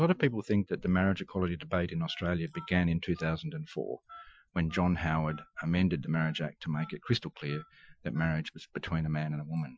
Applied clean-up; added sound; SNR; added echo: classical method Wiener filter.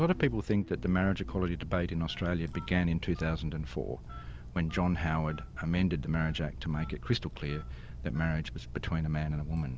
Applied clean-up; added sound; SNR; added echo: none; Telephone; 10 dB; none.